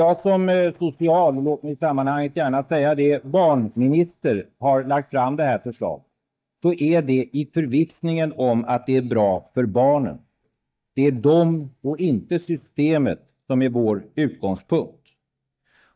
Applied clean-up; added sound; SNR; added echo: neural mask model DeepFilterNet 3.